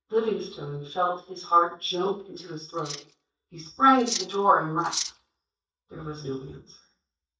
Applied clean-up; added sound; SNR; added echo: neural mask model DeepFilterNet 3.